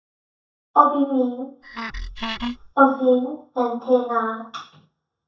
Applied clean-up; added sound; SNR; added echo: neural mask model DeepFilterNet 3.